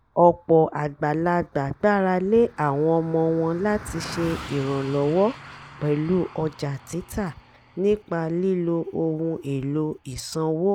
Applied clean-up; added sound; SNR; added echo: none; Car passing by; 20 dB; none.